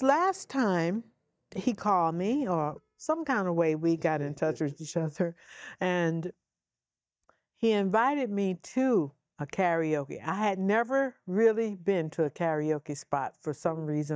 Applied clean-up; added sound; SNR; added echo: neural mask model DeepFilterNet 3.